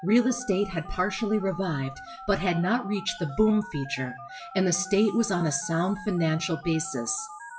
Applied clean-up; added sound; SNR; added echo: classical method WPE with log-MMSE.